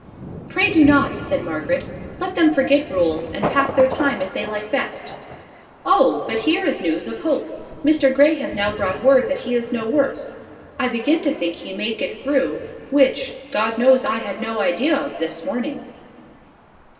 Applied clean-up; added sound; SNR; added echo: none; Thunder; 14 dB; reverberation time 2.2 s.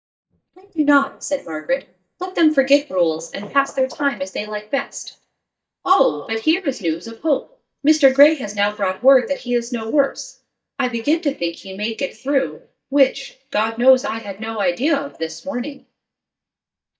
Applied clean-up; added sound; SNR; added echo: neural mask model DeepFilterNet 3.